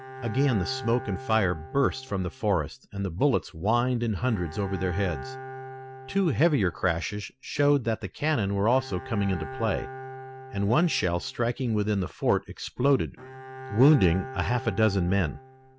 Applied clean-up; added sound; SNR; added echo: none; Bowed string instrument; 15 dB; none.